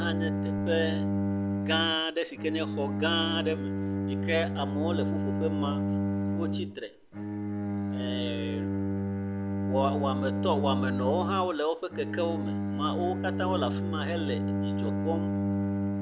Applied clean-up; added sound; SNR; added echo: none; Bowed string instrument; -3 dB; none.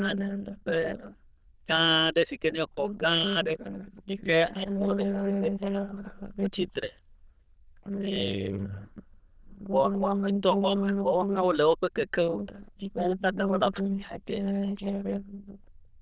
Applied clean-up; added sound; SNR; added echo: neural diffusion model UNIVERSE++.